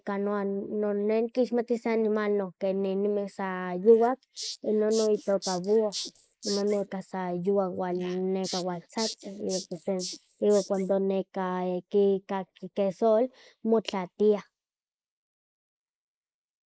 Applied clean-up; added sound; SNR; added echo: neural mask model Resemble Enhance denoiser.